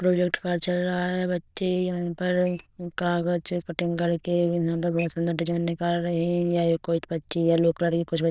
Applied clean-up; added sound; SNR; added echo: neural diffusion model UNIVERSE++.